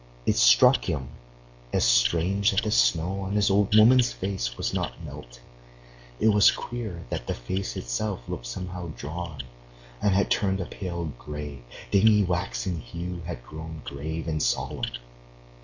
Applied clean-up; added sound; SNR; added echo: none; none; none; none.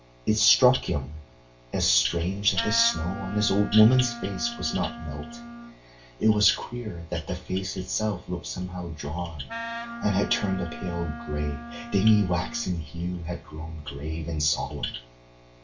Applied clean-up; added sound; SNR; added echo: none; Wind instrument, woodwind instrument; 11 dB; reverberation time 0.2 s.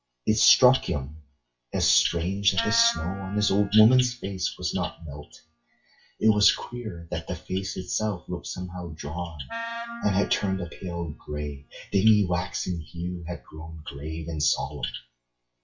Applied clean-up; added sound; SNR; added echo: classical method WPE with log-MMSE.